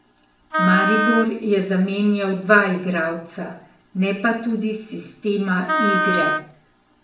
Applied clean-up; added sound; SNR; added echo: none; Wind instrument, woodwind instrument; 0 dB; reverberation time 0.5 s.